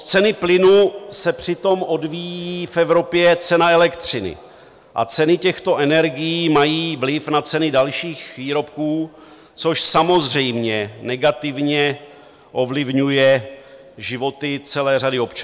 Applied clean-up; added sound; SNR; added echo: none; none; none; none.